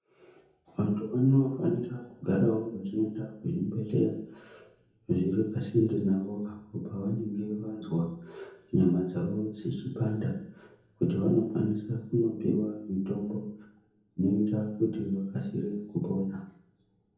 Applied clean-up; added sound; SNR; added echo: none; none; none; reverberation time 0.7 s.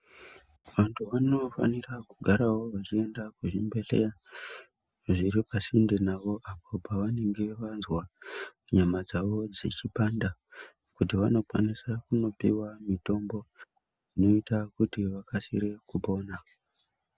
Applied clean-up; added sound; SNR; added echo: none; none; none; none.